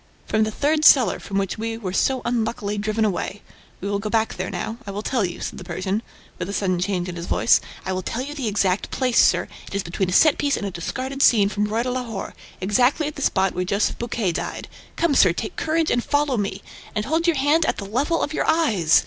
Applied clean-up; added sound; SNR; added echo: none; none; none; none.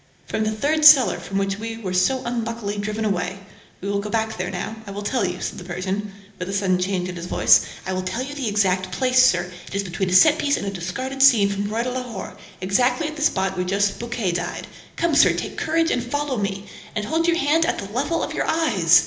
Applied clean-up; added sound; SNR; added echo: none; none; none; reverberation time 0.8 s.